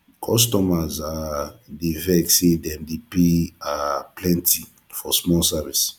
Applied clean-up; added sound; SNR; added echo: none; none; none; none.